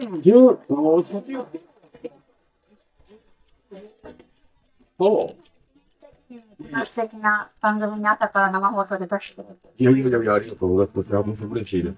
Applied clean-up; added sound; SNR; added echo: neural mask model DeepFilterNet 3.